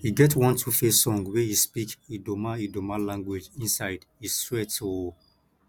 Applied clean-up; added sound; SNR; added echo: none; none; none; none.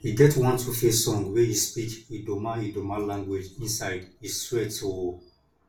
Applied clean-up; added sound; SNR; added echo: none; none; none; reverberation time 0.3 s.